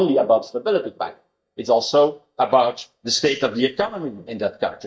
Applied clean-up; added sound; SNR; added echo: neural mask model DeepFilterNet 3.